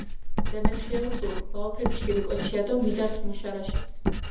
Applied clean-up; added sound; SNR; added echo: none; Writing; -4 dB; reverberation time 0.7 s.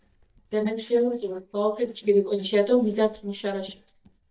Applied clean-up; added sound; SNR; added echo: neural mask model DeepFilterNet 3.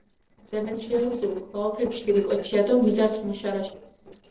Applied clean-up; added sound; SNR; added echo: neural separator model SepFormer DNS4.